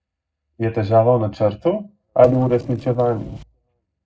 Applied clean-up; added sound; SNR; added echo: neural separator model SepFormer DNS4.